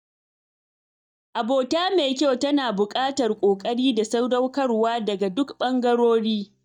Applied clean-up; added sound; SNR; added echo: neural mask model DeepFilterNet 3.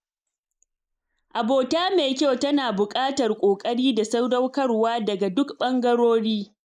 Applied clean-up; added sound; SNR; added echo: neural mask model Resemble Enhance denoiser.